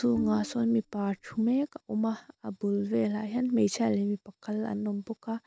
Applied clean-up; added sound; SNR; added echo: none; Bowed string instrument; 13 dB; none.